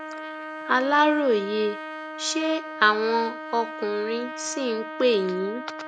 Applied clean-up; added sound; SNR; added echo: none; Trumpet; 10 dB; none.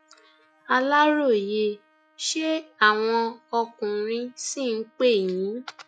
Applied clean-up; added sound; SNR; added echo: classical method log-MMSE.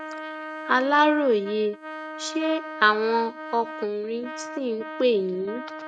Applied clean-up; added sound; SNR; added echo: neural mask model RNNoise.